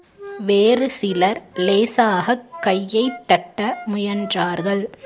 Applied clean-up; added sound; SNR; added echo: none; Wind instrument, woodwind instrument; 16 dB; none.